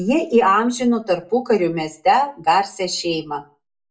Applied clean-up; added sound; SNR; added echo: none; none; none; reverberation time 0.2 s.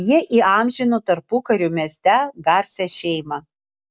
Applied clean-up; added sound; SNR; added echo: none; none; none; none.